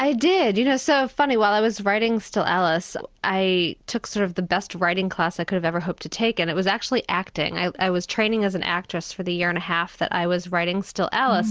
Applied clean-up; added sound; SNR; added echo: none; none; none; none.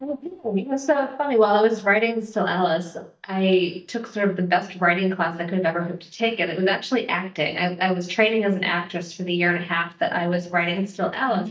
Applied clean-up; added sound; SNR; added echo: neural mask model DeepFilterNet 3.